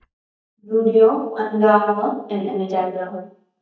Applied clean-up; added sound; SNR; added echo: neural mask model DeepFilterNet 3.